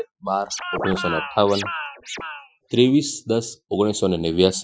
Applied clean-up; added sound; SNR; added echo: classical method Wiener filter.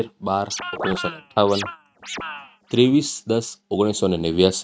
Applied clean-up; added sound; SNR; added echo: neural mask model RNNoise.